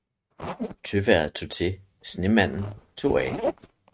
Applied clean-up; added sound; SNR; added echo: neural mask model RNNoise.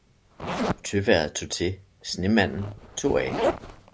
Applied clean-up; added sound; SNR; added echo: none; Zipper (clothing); 6 dB; none.